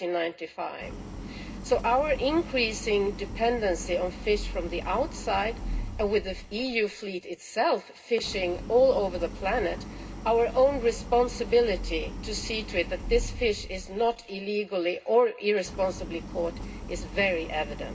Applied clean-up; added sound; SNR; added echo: none; Idling; 10 dB; reverberation time 0.2 s.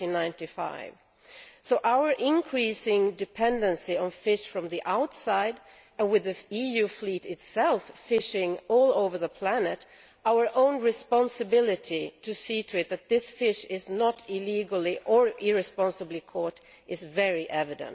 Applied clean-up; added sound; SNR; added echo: none; none; none; none.